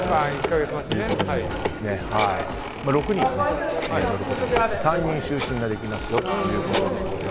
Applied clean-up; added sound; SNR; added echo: none; Telephone; 0 dB; none.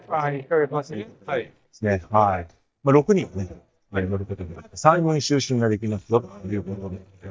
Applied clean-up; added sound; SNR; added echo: neural mask model DeepFilterNet 3.